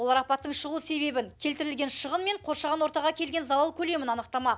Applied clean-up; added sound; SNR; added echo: none; none; none; none.